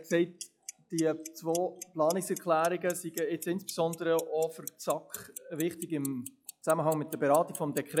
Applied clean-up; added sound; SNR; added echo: classical method log-MMSE.